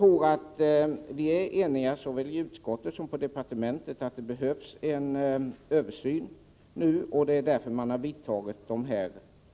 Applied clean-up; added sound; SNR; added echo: none; none; none; none.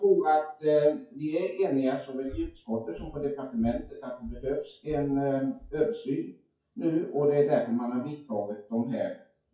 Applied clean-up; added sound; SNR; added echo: classical method WPE with log-MMSE.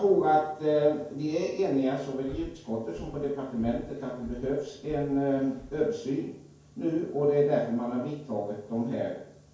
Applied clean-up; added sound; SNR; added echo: none; Breathing; 19 dB; reverberation time 0.5 s.